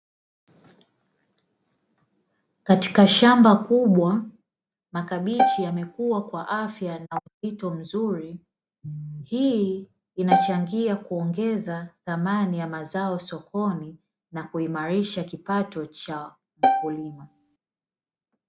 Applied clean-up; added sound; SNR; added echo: none; Bowed string instrument; 0 dB; none.